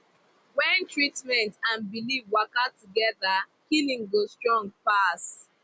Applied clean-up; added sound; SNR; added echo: none; none; none; none.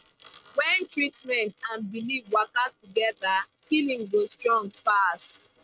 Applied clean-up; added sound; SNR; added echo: neural mask model RNNoise.